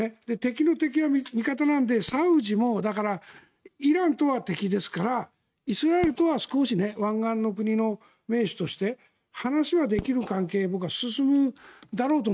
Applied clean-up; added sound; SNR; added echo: neural mask model RNNoise.